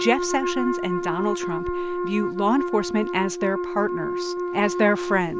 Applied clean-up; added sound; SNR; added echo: none; Wind instrument, woodwind instrument; 2 dB; none.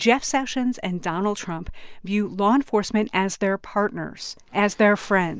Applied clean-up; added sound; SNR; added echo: none; none; none; none.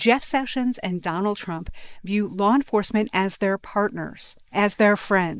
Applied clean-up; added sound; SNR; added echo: neural mask model Resemble Enhance denoiser.